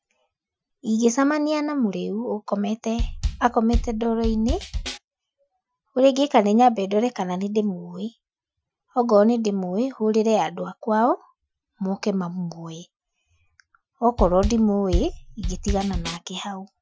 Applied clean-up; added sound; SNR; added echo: classical method Wiener filter.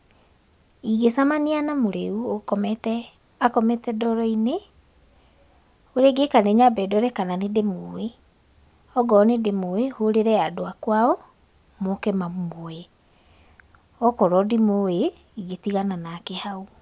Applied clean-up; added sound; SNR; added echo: none; none; none; none.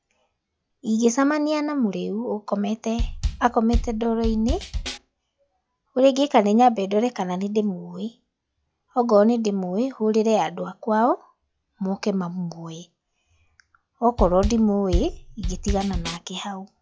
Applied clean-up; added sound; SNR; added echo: classical method log-MMSE.